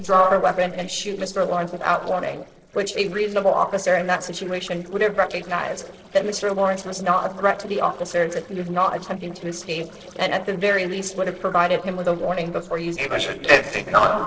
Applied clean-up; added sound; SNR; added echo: neural separator model SepFormer DNS4.